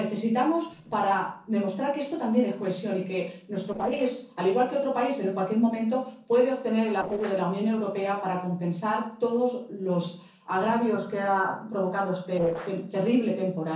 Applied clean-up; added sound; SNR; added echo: neural separator model SepFormer DNS4.